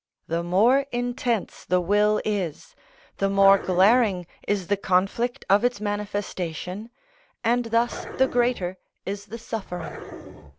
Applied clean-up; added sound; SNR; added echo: none; Growling; 12 dB; none.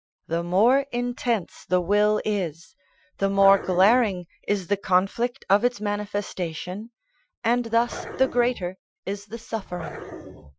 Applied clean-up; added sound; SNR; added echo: classical method Wiener filter.